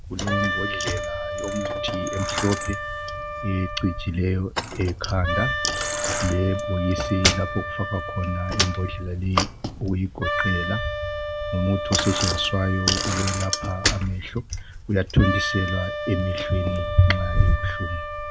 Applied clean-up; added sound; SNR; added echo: none; Wind instrument, woodwind instrument + Bicycle; 0 dB; none.